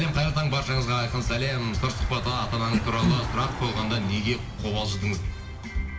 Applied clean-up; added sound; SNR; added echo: none; Engine / Car; 14 dB; reverberation time 1.5 s.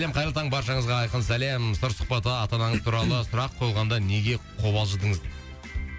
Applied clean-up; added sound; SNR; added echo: none; none; none; none.